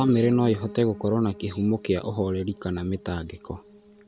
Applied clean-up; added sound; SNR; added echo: none; Piano; 18 dB; none.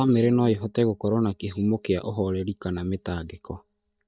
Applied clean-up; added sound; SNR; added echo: neural mask model DeepFilterNet 3.